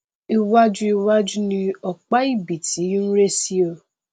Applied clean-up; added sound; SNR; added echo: none; none; none; none.